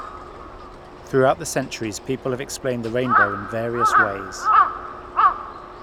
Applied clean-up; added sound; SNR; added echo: none; Crow; -3 dB; none.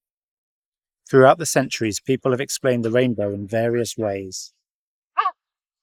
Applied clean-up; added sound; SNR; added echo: neural mask model Resemble Enhance denoiser.